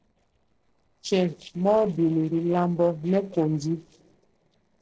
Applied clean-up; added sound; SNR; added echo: neural separator model SepFormer DNS4.